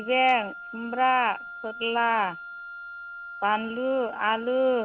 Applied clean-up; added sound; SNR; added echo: none; Wind instrument, woodwind instrument; 13 dB; none.